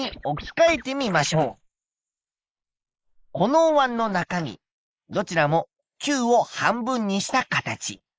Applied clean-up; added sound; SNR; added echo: neural mask model Resemble Enhance denoiser.